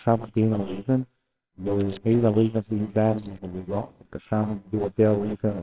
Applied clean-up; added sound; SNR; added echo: neural separator model SepFormer WHAMR!.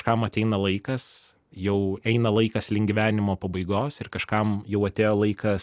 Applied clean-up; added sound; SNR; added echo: none; none; none; none.